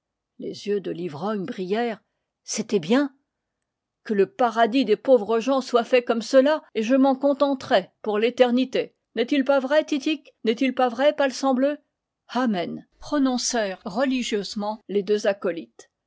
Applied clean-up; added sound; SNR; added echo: none; none; none; none.